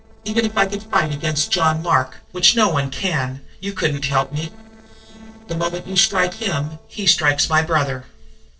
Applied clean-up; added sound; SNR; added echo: neural separator model SepFormer DNS4.